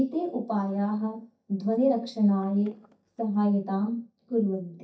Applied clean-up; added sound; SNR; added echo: neural mask model DeepFilterNet 3.